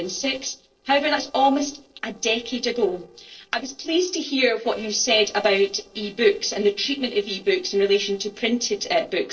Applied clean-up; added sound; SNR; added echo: neural separator model SepFormer DNS4.